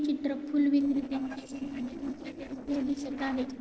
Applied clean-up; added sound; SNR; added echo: neural separator model SepFormer DNS4.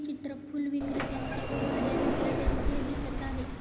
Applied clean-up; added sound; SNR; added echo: none; Sliding door; -4 dB; none.